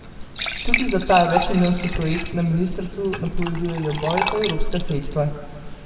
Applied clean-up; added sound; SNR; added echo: none; Fill (with liquid) / Trickle, dribble / Glass; 7 dB; reverberation time 1.8 s.